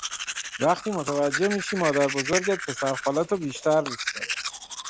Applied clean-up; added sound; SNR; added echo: none; Domestic sounds, home sounds; 6 dB; none.